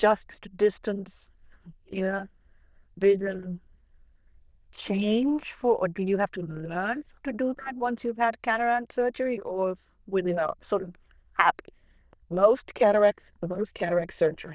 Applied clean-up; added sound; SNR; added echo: neural diffusion model UNIVERSE++.